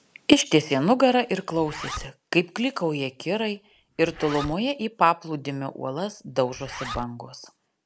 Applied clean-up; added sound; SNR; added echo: none; Zipper (clothing); 17 dB; none.